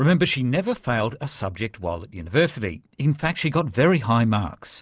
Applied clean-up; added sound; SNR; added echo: none; none; none; none.